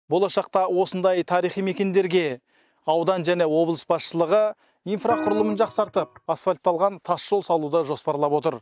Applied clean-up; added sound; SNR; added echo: neural mask model DeepFilterNet 3.